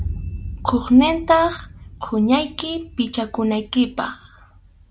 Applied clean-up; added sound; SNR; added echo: none; Boom; 13 dB; none.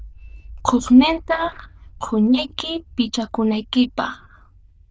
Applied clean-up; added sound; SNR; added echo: neural diffusion model UNIVERSE++.